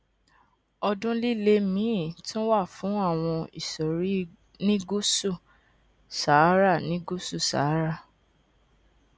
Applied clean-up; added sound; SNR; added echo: none; none; none; none.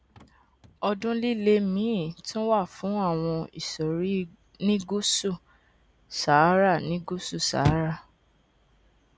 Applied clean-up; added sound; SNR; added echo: none; Chirp, tweet / Slam / Car; 15 dB; none.